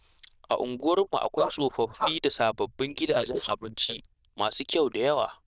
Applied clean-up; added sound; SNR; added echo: neural diffusion model UNIVERSE++.